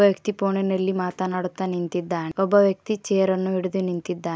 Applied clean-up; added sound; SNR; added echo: none; none; none; none.